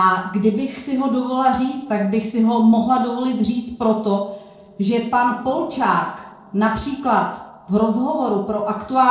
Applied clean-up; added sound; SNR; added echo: neural separator model SepFormer DNS4.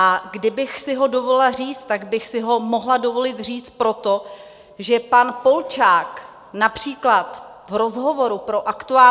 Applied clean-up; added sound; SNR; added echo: none; none; none; none.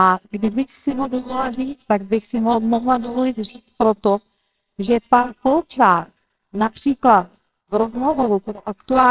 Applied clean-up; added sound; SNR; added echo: neural separator model SepFormer WHAMR!.